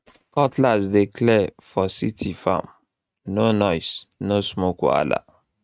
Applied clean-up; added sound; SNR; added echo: neural mask model RNNoise.